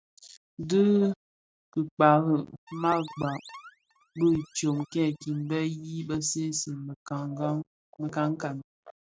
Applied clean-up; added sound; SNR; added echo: neural mask model RNNoise.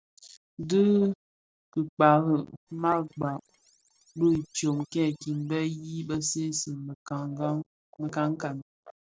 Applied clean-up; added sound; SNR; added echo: neural separator model SepFormer DNS4.